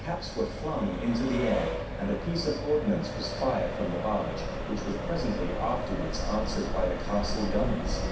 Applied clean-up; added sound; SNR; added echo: none; Accelerating, revving, vroom; 2 dB; reverberation time 0.6 s.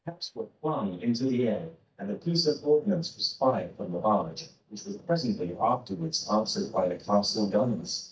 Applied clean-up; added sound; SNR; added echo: neural mask model DeepFilterNet 3.